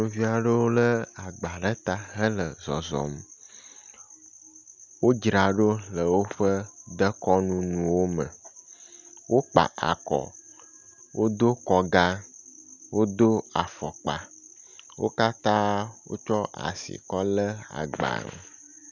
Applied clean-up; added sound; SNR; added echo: none; none; none; none.